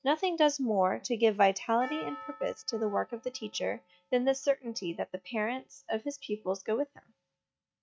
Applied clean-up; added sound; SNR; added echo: neural mask model RNNoise.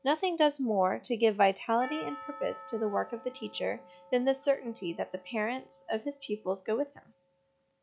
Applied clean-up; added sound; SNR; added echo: none; Percussion; 20 dB; none.